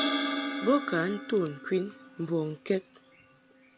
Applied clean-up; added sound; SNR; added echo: none; Crash cymbal; 4 dB; none.